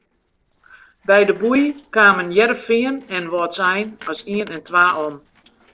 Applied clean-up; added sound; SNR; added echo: neural separator model SepFormer DNS4.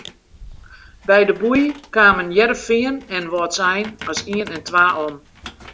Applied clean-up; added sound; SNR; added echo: none; Squeak; 20 dB; none.